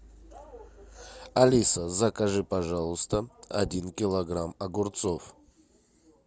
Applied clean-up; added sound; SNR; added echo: none; none; none; none.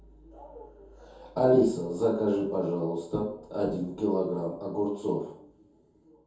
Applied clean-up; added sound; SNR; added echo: none; none; none; reverberation time 0.6 s.